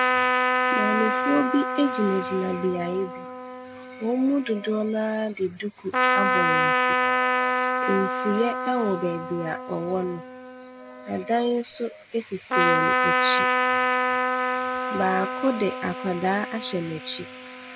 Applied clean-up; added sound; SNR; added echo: none; Trumpet; -2 dB; none.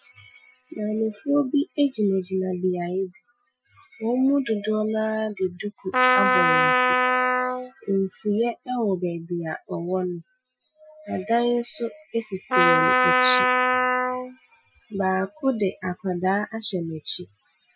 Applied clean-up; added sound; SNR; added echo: classical method Wiener filter.